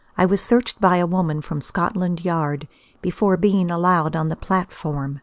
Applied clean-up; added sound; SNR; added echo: none; none; none; none.